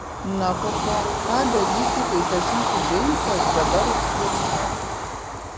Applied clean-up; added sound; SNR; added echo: none; Train / Bird vocalization, bird call, bird song; -3 dB; none.